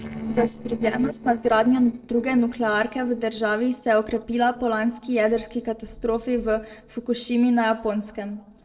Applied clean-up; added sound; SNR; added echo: neural separator model SepFormer DNS4.